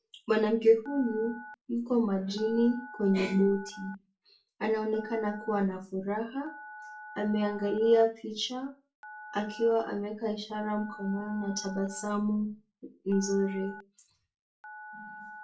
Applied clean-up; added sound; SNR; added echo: none; Telephone; 17 dB; reverberation time 0.3 s.